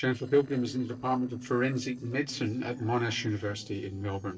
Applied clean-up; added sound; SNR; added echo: neural separator model SepFormer DNS4.